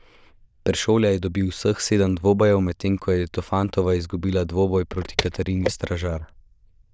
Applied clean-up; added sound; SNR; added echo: neural diffusion model UNIVERSE++.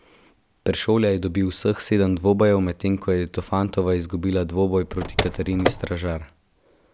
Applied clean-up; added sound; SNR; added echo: none; Car; 4 dB; none.